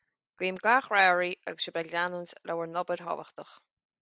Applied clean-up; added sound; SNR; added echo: none; none; none; none.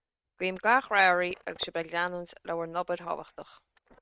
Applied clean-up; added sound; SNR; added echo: neural mask model RNNoise.